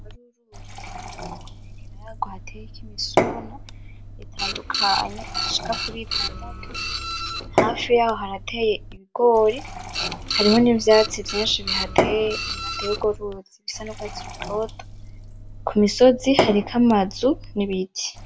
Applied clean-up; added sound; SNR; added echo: none; Printer + Fill (with liquid) / Glass / Water; 5 dB; none.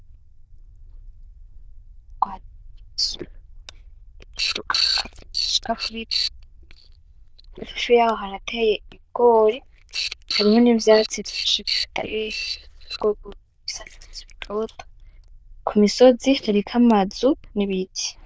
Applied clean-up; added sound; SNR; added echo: neural diffusion model UNIVERSE++.